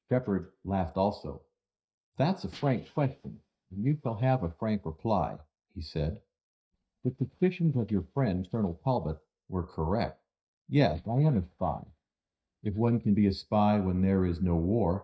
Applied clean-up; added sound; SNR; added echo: neural mask model DeepFilterNet 3.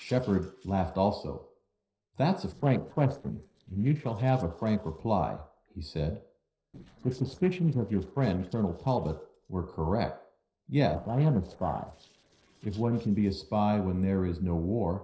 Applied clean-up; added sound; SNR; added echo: neural separator model SepFormer DNS4.